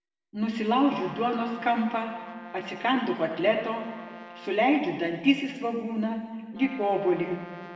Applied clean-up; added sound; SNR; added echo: none; Brass instrument; 19 dB; reverberation time 1.7 s.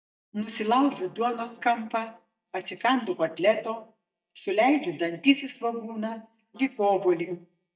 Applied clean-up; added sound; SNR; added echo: neural mask model DeepFilterNet 3.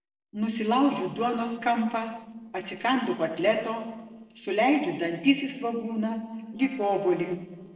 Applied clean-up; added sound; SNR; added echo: neural separator model SepFormer DNS4.